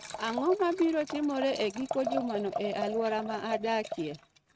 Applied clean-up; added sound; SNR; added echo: neural mask model RNNoise.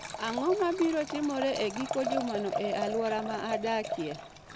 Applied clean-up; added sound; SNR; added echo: none; Liquid; 5 dB; none.